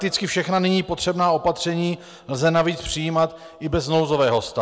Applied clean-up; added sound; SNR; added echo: none; none; none; none.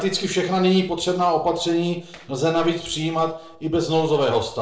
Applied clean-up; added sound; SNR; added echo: neural separator model SepFormer DNS4.